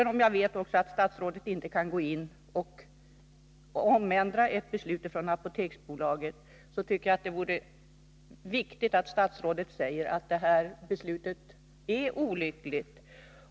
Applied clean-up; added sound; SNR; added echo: none; none; none; none.